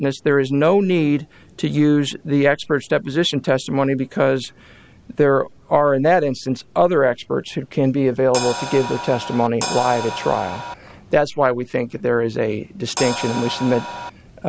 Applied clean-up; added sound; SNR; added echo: none; Crash cymbal; 8 dB; none.